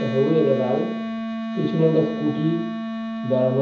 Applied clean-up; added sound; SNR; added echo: none; Wind instrument, woodwind instrument; 5 dB; reverberation time 0.7 s.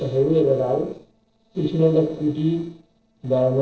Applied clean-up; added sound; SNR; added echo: neural separator model SepFormer DNS4.